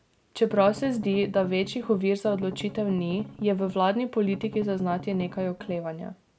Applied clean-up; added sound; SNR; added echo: none; Strum; 14 dB; none.